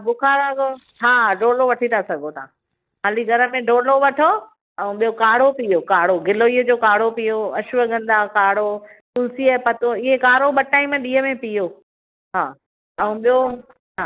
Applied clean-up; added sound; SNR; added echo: neural mask model DeepFilterNet 3.